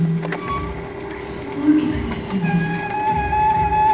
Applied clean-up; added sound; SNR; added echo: none; Printer; 0 dB; reverberation time 1.2 s.